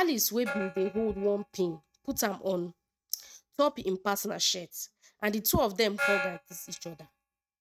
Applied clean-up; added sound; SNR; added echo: neural mask model RNNoise.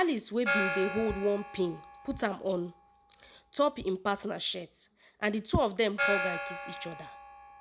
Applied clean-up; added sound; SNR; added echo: none; Gong; 6 dB; none.